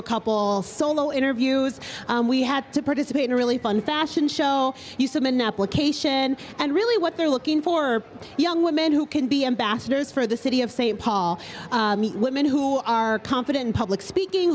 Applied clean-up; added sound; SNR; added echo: none; none; none; none.